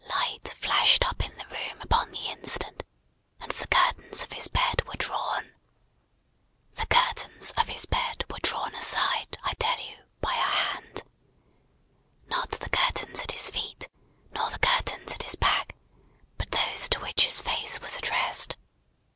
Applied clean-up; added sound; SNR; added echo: none; none; none; none.